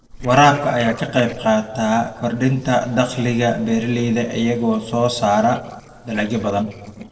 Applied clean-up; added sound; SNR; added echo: neural separator model SepFormer DNS4.